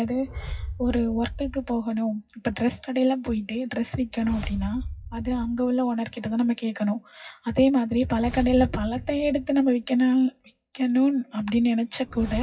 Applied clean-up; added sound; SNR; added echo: classical method WPE with log-MMSE.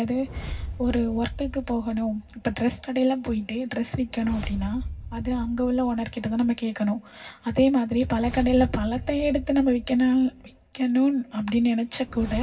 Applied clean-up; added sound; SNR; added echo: none; Whoosh, swoosh, swish; 13 dB; reverberation time 0.4 s.